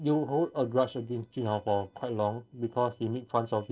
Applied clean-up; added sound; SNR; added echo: neural separator model SepFormer DNS4.